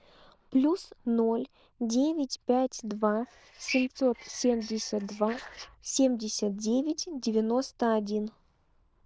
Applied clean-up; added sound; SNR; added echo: neural diffusion model UNIVERSE++.